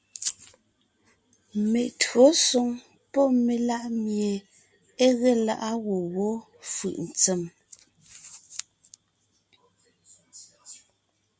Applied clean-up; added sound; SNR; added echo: none; none; none; none.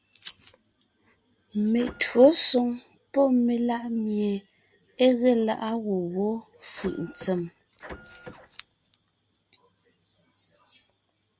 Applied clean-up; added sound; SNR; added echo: none; Printer; 18 dB; none.